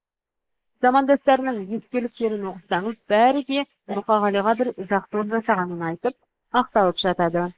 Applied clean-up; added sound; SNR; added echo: neural mask model Resemble Enhance denoiser.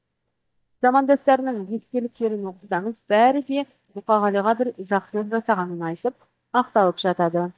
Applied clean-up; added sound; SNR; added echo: neural mask model DeepFilterNet 3.